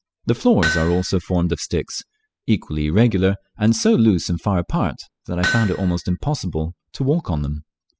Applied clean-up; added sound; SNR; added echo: classical method spectral subtraction.